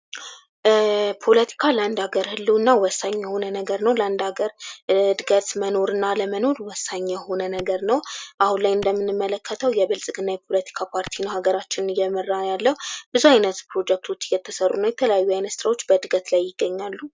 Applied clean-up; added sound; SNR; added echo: none; Clapping; 18 dB; none.